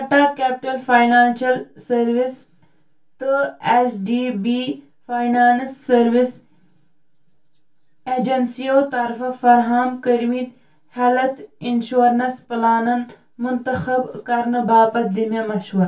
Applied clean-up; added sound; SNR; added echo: none; none; none; reverberation time 0.2 s.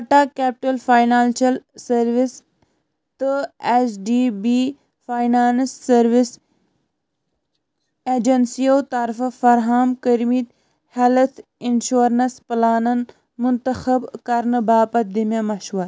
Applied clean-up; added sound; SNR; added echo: none; none; none; none.